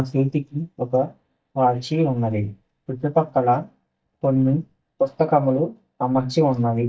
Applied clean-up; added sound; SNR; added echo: neural mask model DeepFilterNet 3.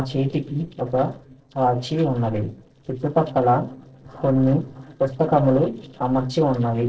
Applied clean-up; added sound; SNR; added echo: neural separator model SepFormer DNS4.